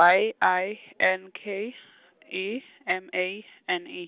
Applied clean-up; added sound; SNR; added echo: none; none; none; none.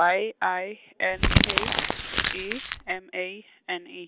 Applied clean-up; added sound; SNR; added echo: none; Crumpling, crinkling; -4 dB; none.